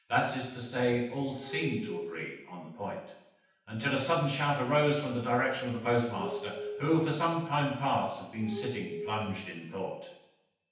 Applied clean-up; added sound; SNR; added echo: none; Glass; 10 dB; reverberation time 0.9 s.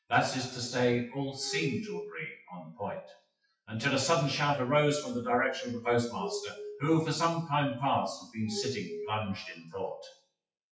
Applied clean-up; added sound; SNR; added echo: classical method WPE with log-MMSE.